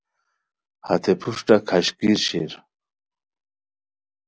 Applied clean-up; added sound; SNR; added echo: none; none; none; none.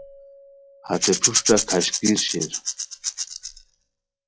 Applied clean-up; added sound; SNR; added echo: classical method log-MMSE.